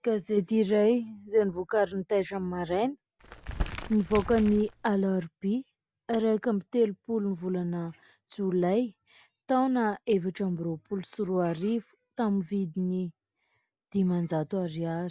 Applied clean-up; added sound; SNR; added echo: none; Crumpling, crinkling; 8 dB; none.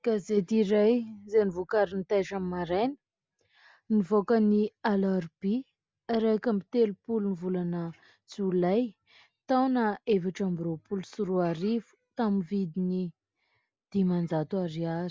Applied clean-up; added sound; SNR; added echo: none; none; none; none.